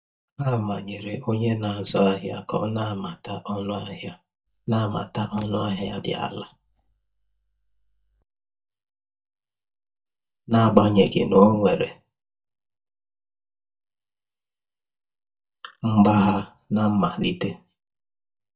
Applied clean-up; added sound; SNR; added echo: neural mask model DeepFilterNet 3.